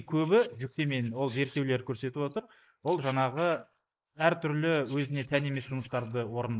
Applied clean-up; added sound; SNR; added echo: neural mask model Resemble Enhance denoiser.